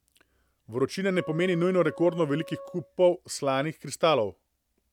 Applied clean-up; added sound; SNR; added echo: none; Wind instrument, woodwind instrument; 17 dB; none.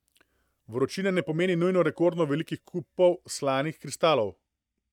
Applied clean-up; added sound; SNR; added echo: neural mask model DeepFilterNet 3.